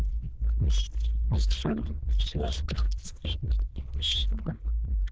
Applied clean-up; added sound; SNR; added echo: neural diffusion model UNIVERSE++.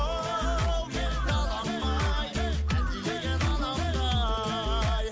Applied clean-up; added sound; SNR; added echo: none; Bird vocalization, bird call, bird song / Crow; 16 dB; none.